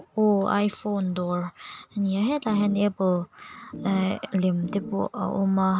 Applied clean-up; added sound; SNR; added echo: none; Organ; 10 dB; none.